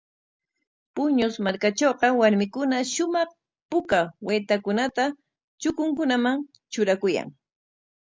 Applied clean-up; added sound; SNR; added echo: none; none; none; none.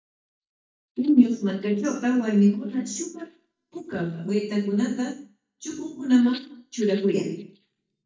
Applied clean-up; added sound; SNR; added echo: neural mask model DeepFilterNet 3.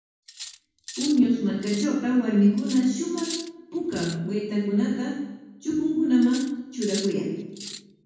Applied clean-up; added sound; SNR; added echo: none; Cutlery, silverware; 15 dB; reverberation time 1.1 s.